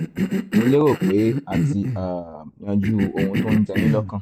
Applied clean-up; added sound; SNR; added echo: neural mask model Resemble Enhance denoiser.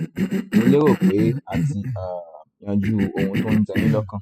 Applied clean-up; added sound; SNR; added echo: classical method spectral subtraction.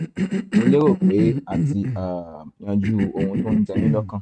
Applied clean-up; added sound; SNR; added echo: neural mask model RNNoise.